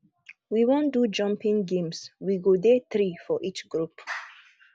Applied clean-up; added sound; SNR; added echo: none; none; none; none.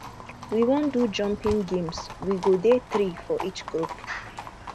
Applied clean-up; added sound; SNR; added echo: none; Livestock, farm animals, working animals; 11 dB; none.